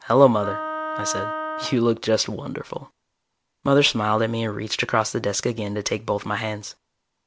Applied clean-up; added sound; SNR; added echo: none; Wind instrument, woodwind instrument; 7 dB; none.